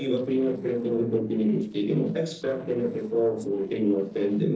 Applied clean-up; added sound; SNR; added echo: neural separator model SepFormer DNS4.